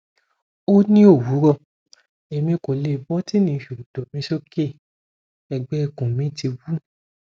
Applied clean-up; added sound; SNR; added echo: none; none; none; none.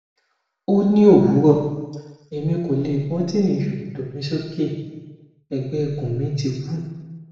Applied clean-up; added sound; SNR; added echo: none; none; none; reverberation time 1.1 s.